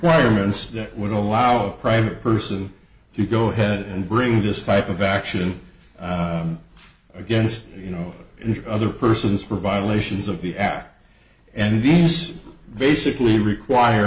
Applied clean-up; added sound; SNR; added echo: none; none; none; none.